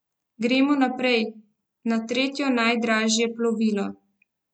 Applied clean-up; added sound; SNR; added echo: none; none; none; none.